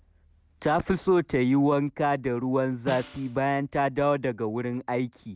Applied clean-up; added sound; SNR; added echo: none; Snare drum; 16 dB; none.